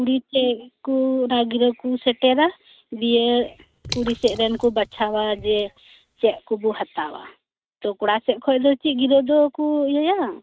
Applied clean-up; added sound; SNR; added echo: neural mask model RNNoise.